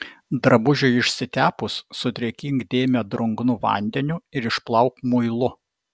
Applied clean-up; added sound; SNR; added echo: none; none; none; none.